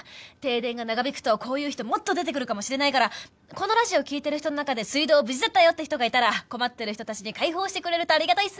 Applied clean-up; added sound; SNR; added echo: none; none; none; none.